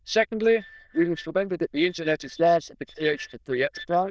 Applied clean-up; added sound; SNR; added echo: neural diffusion model UNIVERSE++.